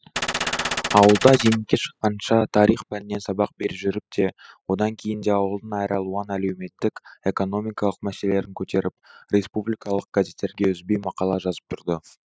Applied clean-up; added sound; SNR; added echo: classical method spectral subtraction.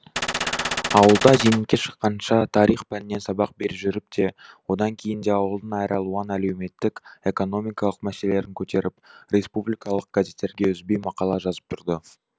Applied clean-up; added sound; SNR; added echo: none; Gunshot, gunfire; 3 dB; none.